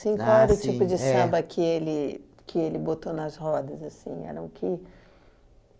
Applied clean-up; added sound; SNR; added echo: none; none; none; none.